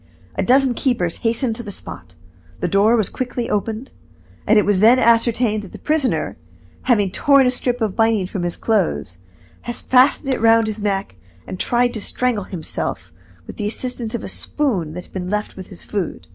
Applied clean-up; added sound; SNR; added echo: none; Raindrop; 11 dB; none.